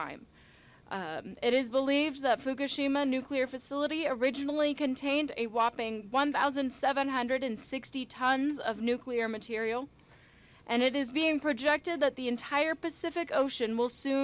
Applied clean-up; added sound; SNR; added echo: none; none; none; none.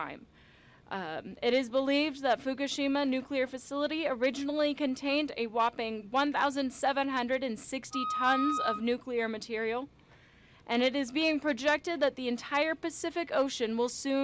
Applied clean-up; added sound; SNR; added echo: none; Wind instrument, woodwind instrument; 3 dB; none.